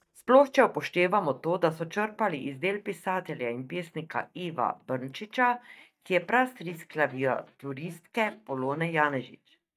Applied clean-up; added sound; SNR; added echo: neural mask model DeepFilterNet 3.